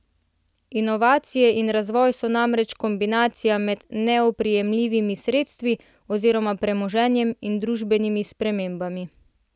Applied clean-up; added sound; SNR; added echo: none; none; none; none.